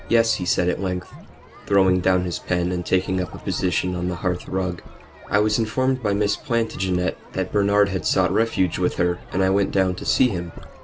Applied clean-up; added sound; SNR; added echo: none; Sink (filling or washing) / Gurgling / Liquid + Crowd; 17 dB; none.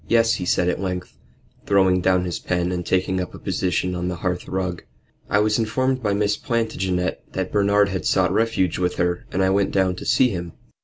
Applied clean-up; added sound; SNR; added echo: none; none; none; none.